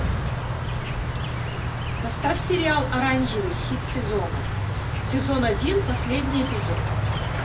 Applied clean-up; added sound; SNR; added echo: none; Insect; -1 dB; reverberation time 0.2 s.